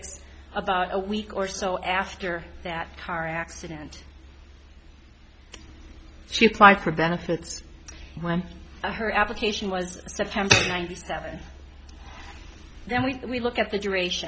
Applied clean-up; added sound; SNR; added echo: none; none; none; none.